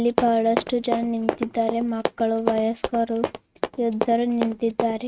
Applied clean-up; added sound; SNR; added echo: neural mask model RNNoise.